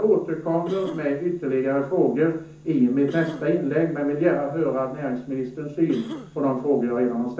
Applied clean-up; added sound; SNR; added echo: none; Cough; 17 dB; reverberation time 0.6 s.